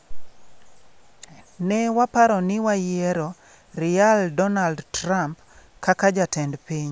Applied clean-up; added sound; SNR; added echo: none; none; none; none.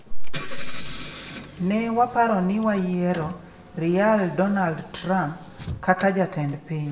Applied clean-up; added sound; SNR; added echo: none; Engine / Car; 15 dB; reverberation time 0.7 s.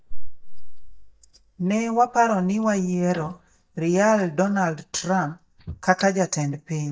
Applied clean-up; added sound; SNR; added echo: neural mask model DeepFilterNet 3.